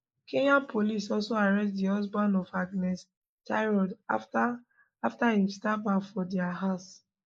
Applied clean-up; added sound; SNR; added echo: neural mask model Resemble Enhance denoiser.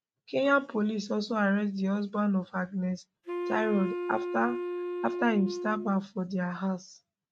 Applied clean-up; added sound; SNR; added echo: neural mask model RNNoise.